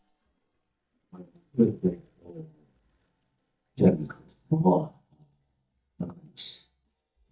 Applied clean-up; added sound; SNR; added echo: neural mask model DeepFilterNet 3.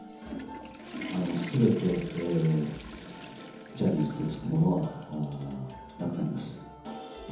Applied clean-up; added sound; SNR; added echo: none; Toilet flush / Water; 14 dB; reverberation time 1.3 s.